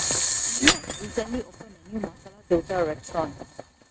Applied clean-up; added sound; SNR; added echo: neural mask model RNNoise.